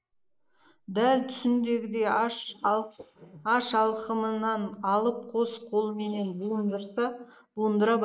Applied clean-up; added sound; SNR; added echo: neural mask model Resemble Enhance denoiser.